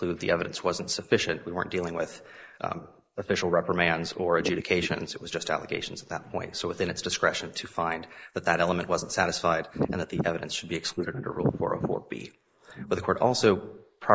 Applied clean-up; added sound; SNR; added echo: neural mask model Resemble Enhance denoiser.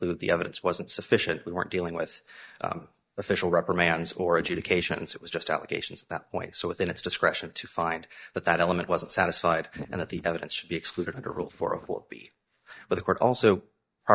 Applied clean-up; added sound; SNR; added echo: neural mask model DeepFilterNet 3.